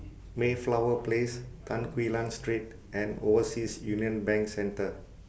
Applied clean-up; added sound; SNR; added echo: none; none; none; none.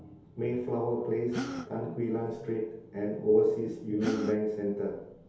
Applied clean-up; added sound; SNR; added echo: none; Gasp; 11 dB; reverberation time 0.8 s.